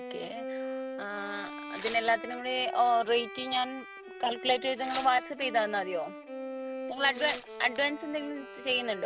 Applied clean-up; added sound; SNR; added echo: none; Bowed string instrument + Tearing; 9 dB; none.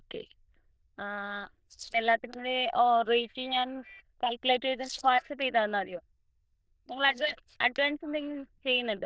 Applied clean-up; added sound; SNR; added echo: neural diffusion model UNIVERSE++.